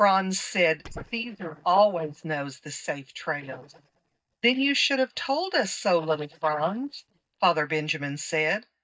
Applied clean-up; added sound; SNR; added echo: neural mask model DeepFilterNet 3.